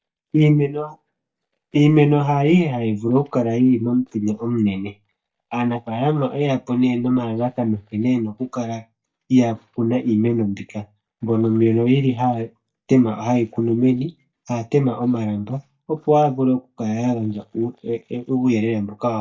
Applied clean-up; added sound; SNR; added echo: neural mask model DeepFilterNet 3.